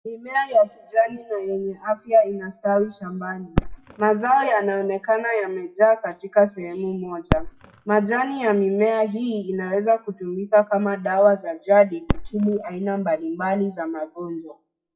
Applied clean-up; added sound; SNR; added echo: classical method WPE with log-MMSE.